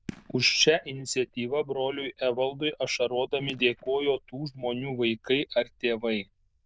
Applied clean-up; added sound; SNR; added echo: neural diffusion model UNIVERSE++.